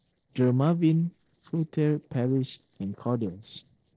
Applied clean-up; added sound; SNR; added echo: neural separator model SepFormer DNS4.